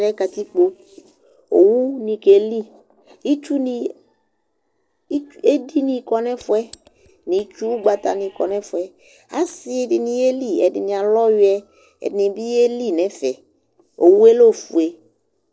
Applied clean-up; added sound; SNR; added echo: neural separator model SepFormer DNS4.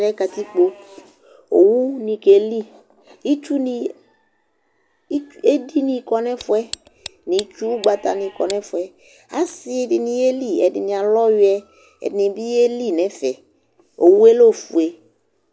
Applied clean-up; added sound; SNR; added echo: none; Tick; 19 dB; none.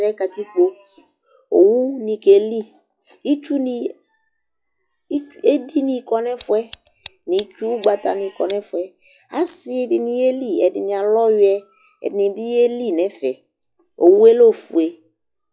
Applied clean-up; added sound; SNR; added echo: classical method log-MMSE.